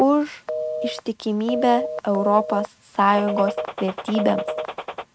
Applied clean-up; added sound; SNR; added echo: neural mask model RNNoise.